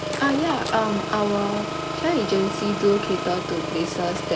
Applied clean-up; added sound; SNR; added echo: none; Engine; 4 dB; none.